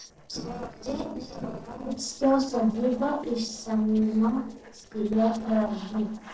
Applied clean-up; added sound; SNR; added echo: neural separator model SepFormer DNS4.